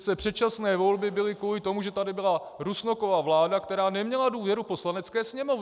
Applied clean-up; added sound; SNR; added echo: none; none; none; none.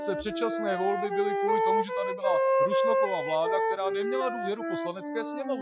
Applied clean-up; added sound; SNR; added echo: classical method Wiener filter.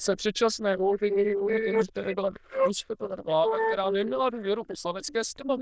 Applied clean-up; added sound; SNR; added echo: neural diffusion model UNIVERSE++.